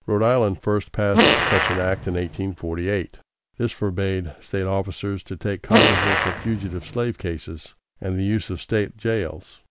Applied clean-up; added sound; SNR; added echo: none; Fart; -4 dB; none.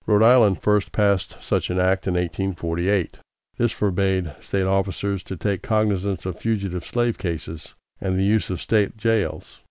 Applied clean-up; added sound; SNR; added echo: none; none; none; none.